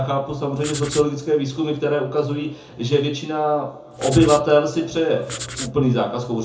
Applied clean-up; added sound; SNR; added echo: none; Writing; 12 dB; reverberation time 0.6 s.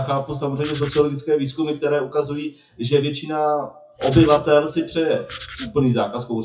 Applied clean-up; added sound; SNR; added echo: classical method WPE with log-MMSE.